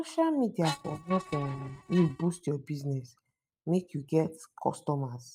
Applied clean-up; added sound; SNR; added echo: neural mask model RNNoise.